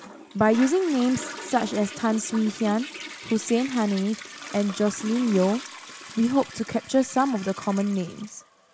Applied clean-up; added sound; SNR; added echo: none; Toilet flush; 14 dB; none.